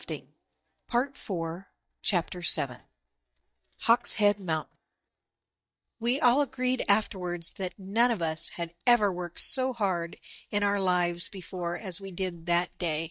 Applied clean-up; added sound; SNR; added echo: neural mask model DeepFilterNet 3.